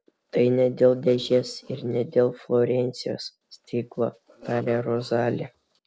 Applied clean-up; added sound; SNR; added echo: neural separator model SepFormer DNS4.